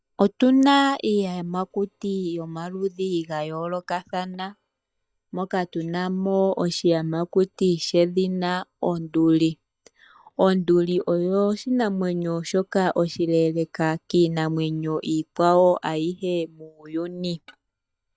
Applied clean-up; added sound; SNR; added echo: neural mask model DeepFilterNet 3.